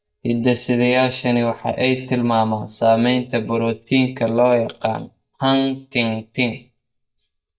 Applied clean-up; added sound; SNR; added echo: neural mask model DeepFilterNet 3.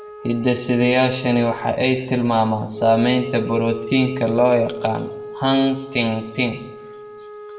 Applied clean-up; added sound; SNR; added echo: none; Wind instrument, woodwind instrument; 13 dB; reverberation time 0.7 s.